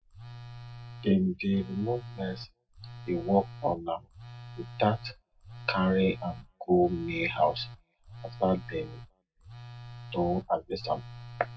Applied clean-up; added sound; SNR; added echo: none; Telephone; 14 dB; reverberation time 0.2 s.